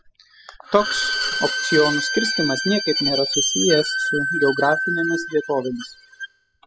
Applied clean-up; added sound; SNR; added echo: classical method spectral subtraction.